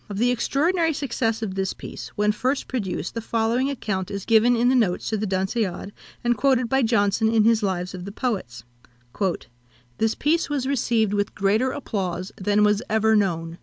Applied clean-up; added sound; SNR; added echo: none; none; none; none.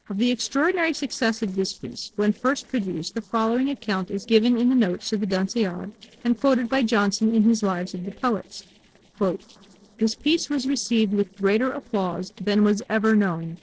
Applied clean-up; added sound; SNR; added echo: neural separator model SepFormer DNS4.